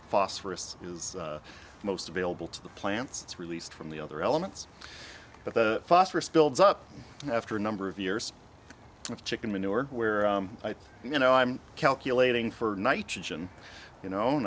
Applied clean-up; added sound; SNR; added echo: none; none; none; none.